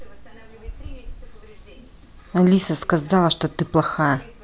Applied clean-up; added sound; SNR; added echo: none; none; none; none.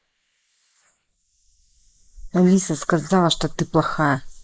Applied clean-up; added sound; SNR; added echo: neural mask model Resemble Enhance denoiser.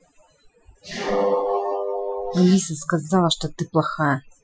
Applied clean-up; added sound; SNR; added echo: classical method Wiener filter.